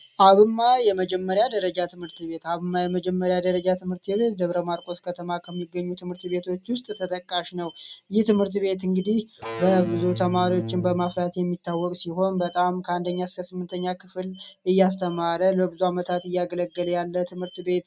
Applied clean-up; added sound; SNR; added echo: neural mask model RNNoise.